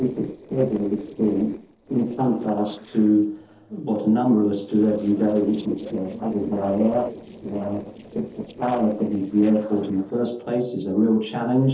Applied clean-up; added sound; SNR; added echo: neural separator model SepFormer DNS4.